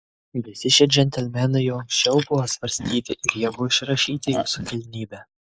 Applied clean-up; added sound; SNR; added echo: neural mask model Resemble Enhance denoiser.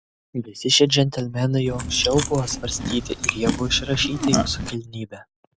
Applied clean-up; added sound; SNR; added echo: none; Chewing, mastication; 3 dB; none.